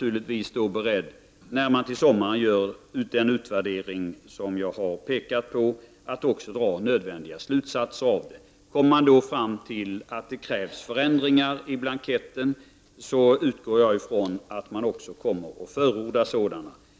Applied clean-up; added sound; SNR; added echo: none; none; none; none.